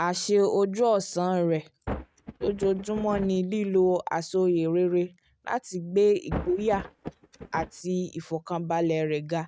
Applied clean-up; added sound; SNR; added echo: neural mask model RNNoise.